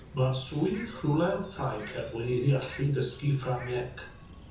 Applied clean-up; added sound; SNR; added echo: none; Bird; 16 dB; reverberation time 0.6 s.